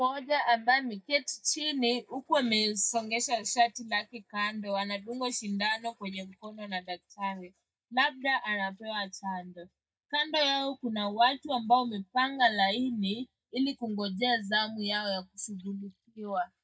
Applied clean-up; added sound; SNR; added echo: neural mask model DeepFilterNet 3.